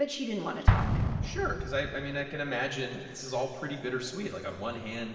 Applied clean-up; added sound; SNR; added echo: none; Explosion; -1 dB; reverberation time 2.6 s.